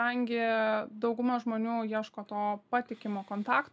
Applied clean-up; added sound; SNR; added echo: none; none; none; none.